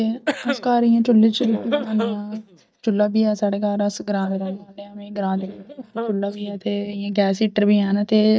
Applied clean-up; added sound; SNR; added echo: neural mask model DeepFilterNet 3.